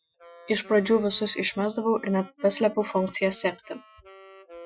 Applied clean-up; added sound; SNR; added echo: classical method Wiener filter.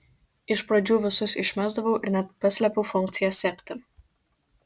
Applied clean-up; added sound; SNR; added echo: none; none; none; none.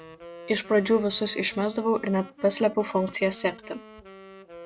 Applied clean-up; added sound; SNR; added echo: none; Wind instrument, woodwind instrument; 19 dB; none.